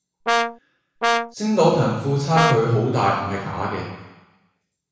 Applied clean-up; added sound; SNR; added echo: none; Brass instrument; -1 dB; reverberation time 1.1 s.